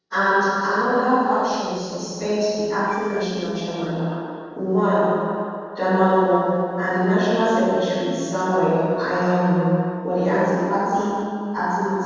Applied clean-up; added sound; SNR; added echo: neural separator model SepFormer DNS4.